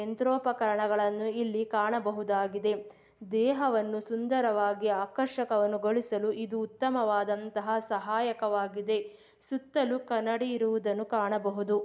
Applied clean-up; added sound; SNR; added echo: none; none; none; none.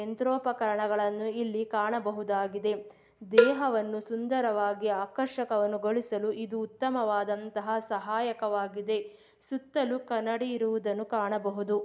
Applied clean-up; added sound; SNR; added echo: none; Cowbell; 1 dB; none.